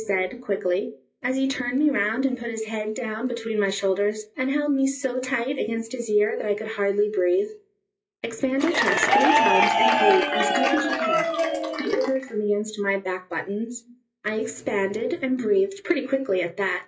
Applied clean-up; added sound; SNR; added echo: classical method WPE with log-MMSE.